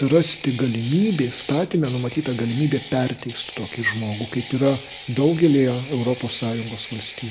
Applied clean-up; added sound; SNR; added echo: none; Ratchet, pawl; 10 dB; none.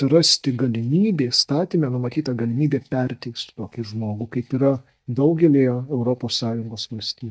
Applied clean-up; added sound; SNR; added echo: neural mask model DeepFilterNet 3.